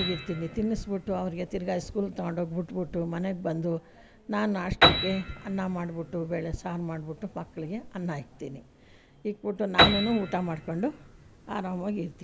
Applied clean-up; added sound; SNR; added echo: none; Piano; 1 dB; none.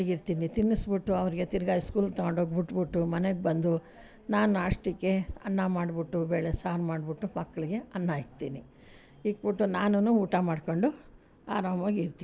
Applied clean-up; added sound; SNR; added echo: none; none; none; none.